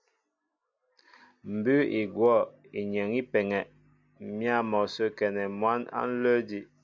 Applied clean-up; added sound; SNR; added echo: none; none; none; none.